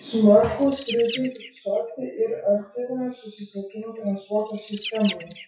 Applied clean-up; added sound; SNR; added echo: classical method WPE with log-MMSE.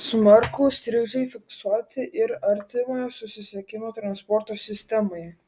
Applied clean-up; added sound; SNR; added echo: none; none; none; none.